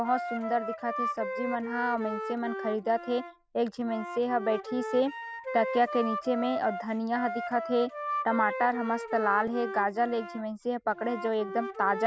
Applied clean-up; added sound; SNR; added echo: none; Wind instrument, woodwind instrument; 7 dB; none.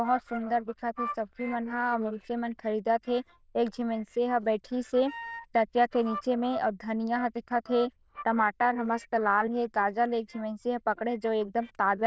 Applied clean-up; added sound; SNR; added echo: neural diffusion model UNIVERSE++.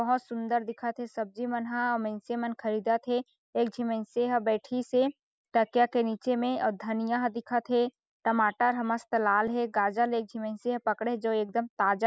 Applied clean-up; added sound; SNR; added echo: none; none; none; none.